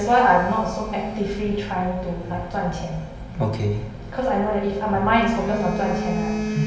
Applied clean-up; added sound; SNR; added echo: none; Telephone; 10 dB; reverberation time 0.8 s.